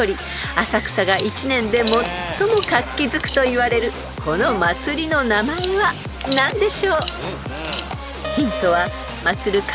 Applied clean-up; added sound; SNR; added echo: none; Alarm; 15 dB; none.